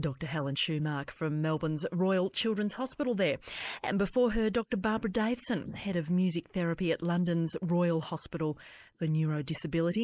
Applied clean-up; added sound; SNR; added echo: neural mask model Resemble Enhance denoiser.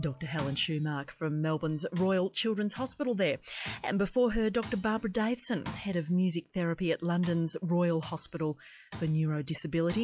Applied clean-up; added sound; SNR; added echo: classical method log-MMSE.